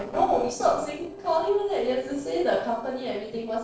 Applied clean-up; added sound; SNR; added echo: neural separator model SepFormer DNS4.